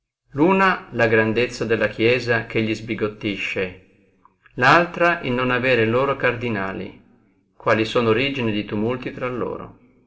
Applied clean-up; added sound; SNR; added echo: none; none; none; reverberation time 0.5 s.